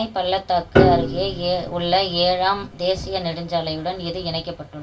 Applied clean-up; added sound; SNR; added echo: none; Piano; 2 dB; reverberation time 0.2 s.